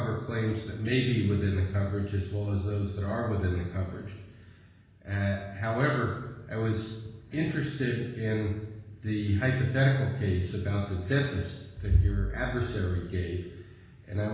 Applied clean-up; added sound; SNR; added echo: none; none; none; reverberation time 1.1 s.